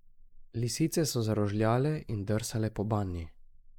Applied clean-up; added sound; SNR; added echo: neural mask model Resemble Enhance denoiser.